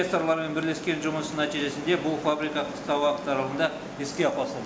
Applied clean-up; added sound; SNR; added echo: none; none; none; none.